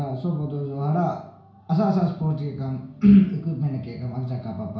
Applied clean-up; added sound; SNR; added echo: none; none; none; reverberation time 0.6 s.